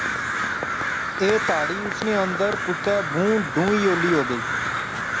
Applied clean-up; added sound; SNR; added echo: none; Crow; 2 dB; none.